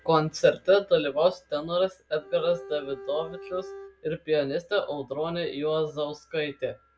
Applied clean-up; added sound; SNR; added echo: none; Bowed string instrument; 15 dB; none.